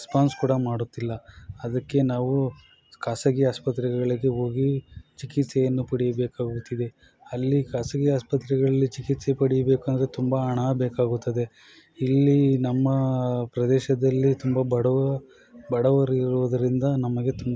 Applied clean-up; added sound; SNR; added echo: none; none; none; none.